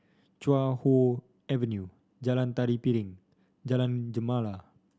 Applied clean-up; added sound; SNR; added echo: none; none; none; none.